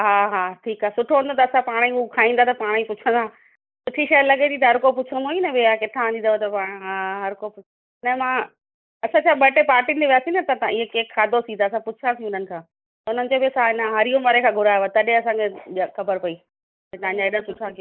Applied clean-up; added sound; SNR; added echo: neural mask model Resemble Enhance denoiser.